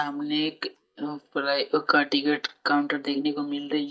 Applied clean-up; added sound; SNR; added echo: neural mask model DeepFilterNet 3.